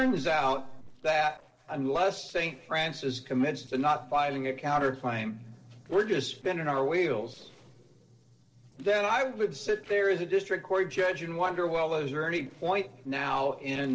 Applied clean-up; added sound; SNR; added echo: neural separator model SepFormer DNS4.